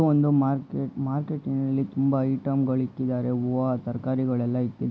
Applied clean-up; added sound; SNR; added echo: none; none; none; none.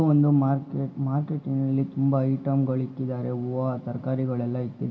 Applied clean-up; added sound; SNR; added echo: none; none; none; reverberation time 1.5 s.